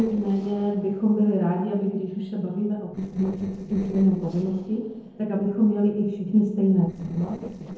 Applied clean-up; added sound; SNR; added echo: neural separator model SepFormer DNS4.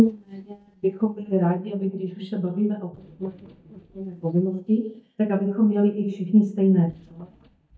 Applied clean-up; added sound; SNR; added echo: neural mask model DeepFilterNet 3.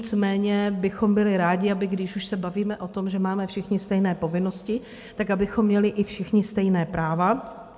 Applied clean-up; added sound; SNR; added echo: none; none; none; none.